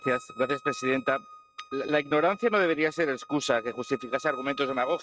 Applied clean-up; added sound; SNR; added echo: neural mask model RNNoise.